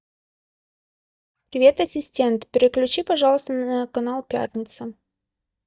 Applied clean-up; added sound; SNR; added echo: neural mask model DeepFilterNet 3.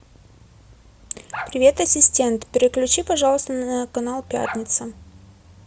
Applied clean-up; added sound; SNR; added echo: none; Bark; 15 dB; none.